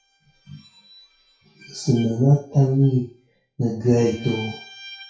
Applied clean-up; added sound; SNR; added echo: classical method WPE with log-MMSE.